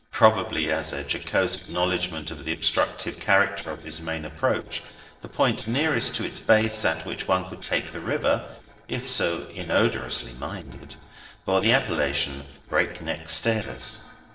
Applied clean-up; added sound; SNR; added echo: neural separator model SepFormer DNS4.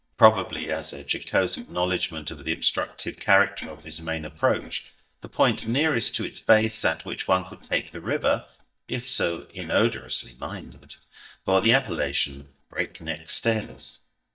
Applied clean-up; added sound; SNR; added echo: neural mask model DeepFilterNet 3.